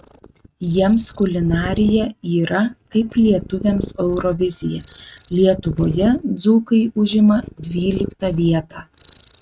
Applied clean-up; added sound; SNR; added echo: neural mask model RNNoise.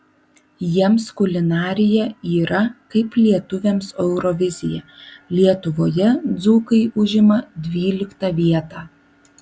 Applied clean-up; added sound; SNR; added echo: none; none; none; none.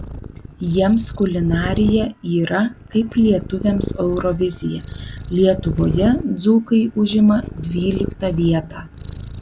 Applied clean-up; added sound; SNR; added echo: none; Purr; 10 dB; none.